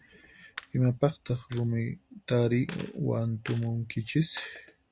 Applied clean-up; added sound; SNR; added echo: none; Coin (dropping); 20 dB; none.